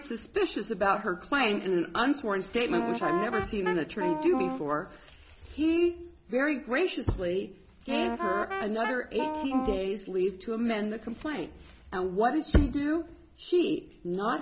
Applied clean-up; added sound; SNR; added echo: none; Wind instrument, woodwind instrument; 4 dB; none.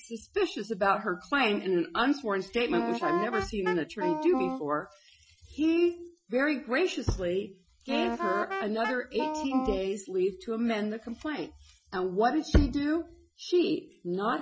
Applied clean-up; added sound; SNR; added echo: classical method Wiener filter.